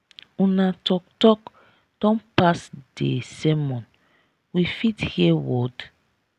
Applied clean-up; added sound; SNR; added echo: none; none; none; none.